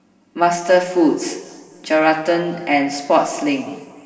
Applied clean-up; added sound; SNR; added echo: none; none; none; reverberation time 2.6 s.